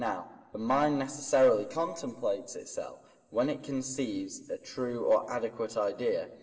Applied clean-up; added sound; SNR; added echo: none; none; none; reverberation time 2.1 s.